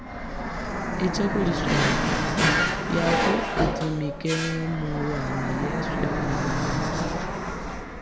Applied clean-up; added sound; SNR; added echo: none; Drawer open or close + Fixed-wing aircraft, airplane; -4 dB; none.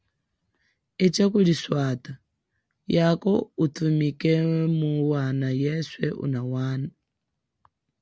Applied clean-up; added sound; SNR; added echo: none; none; none; none.